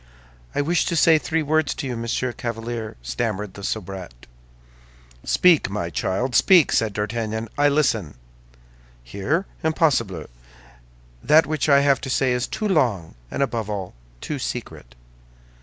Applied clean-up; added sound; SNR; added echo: none; none; none; none.